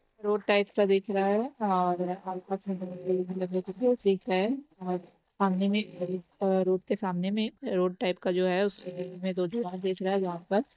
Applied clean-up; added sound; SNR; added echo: neural mask model DeepFilterNet 3.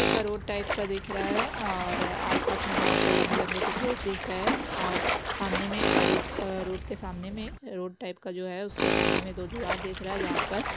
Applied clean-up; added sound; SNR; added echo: none; Tools + Splash, splatter; -4 dB; none.